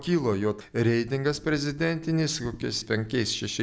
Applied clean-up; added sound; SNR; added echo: none; none; none; none.